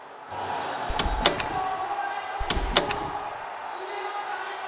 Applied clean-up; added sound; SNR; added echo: none; Door; -4 dB; reverberation time 2.2 s.